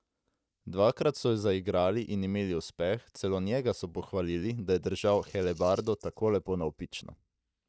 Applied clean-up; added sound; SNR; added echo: neural mask model DeepFilterNet 3.